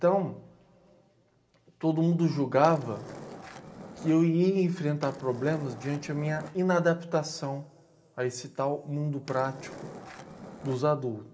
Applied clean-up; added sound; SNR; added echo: none; Skateboard; 15 dB; reverberation time 1.7 s.